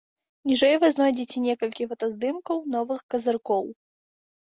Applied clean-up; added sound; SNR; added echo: none; none; none; none.